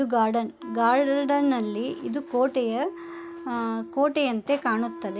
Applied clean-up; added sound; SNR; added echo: none; Wind instrument, woodwind instrument; 15 dB; none.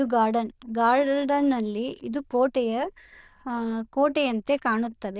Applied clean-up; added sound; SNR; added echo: neural diffusion model UNIVERSE++.